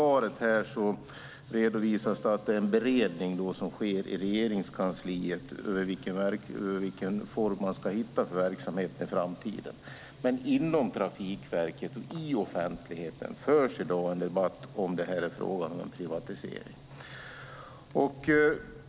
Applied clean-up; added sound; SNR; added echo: none; Frying (food) + Keyboard (musical); 19 dB; none.